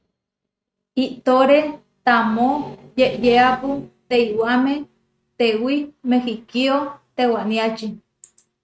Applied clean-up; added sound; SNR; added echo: neural mask model RNNoise.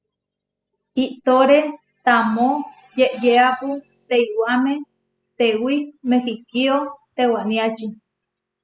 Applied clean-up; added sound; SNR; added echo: classical method spectral subtraction.